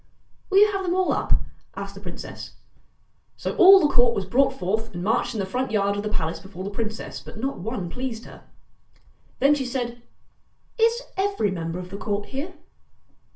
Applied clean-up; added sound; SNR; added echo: none; none; none; reverberation time 0.3 s.